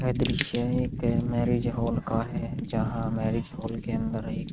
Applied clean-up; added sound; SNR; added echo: neural mask model RNNoise.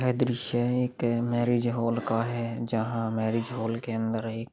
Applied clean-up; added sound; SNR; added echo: none; none; none; none.